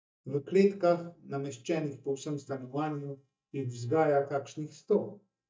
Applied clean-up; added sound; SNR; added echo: neural mask model DeepFilterNet 3.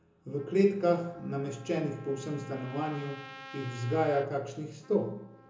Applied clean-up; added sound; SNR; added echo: none; Trumpet; 18 dB; reverberation time 0.7 s.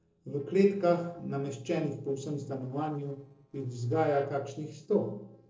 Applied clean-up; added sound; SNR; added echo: neural separator model SepFormer DNS4.